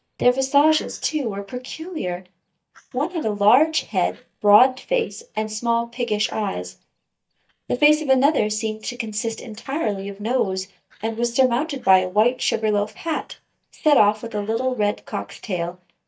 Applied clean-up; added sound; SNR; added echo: neural mask model DeepFilterNet 3.